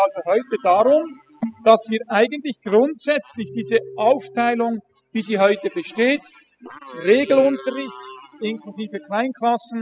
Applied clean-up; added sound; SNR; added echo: classical method spectral subtraction.